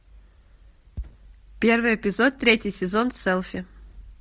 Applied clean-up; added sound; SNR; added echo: none; none; none; none.